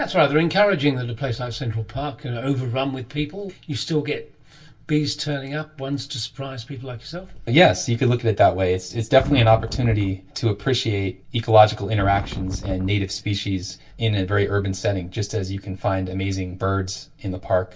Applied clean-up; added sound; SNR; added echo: none; Wind; 8 dB; reverberation time 0.1 s.